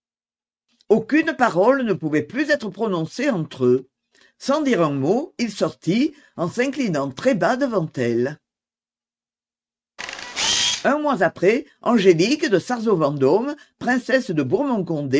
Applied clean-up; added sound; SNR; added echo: neural mask model RNNoise.